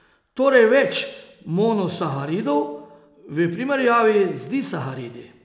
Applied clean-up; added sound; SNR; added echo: none; none; none; none.